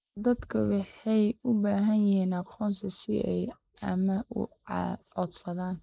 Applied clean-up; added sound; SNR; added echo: neural mask model Resemble Enhance denoiser.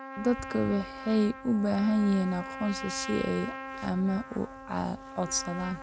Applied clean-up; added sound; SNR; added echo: none; Trumpet; 11 dB; none.